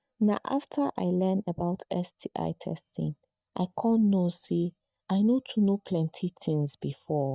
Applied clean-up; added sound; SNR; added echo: neural mask model DeepFilterNet 3.